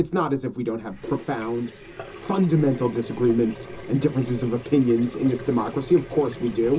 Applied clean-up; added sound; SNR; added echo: none; Sink (filling or washing) / Water tap, faucet; 15 dB; reverberation time 0.2 s.